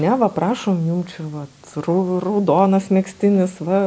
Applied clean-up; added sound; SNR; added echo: none; none; none; none.